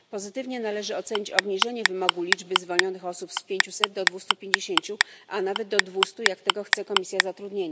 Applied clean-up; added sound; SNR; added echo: none; Clock; -4 dB; none.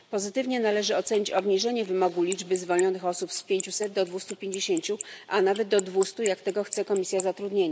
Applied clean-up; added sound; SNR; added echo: neural mask model Resemble Enhance denoiser.